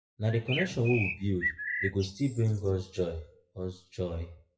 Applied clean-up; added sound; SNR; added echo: classical method WPE with log-MMSE.